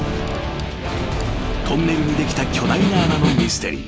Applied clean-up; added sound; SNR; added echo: none; Snare drum; 4 dB; none.